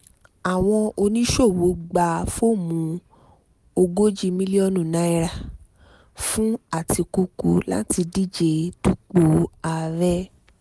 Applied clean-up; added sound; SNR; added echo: none; none; none; none.